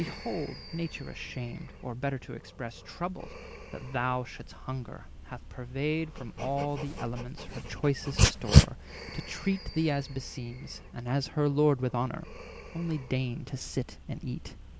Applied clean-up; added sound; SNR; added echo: none; Dog; 0 dB; none.